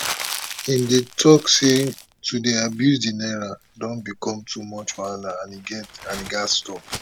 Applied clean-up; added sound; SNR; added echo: none; Crumpling, crinkling; 14 dB; none.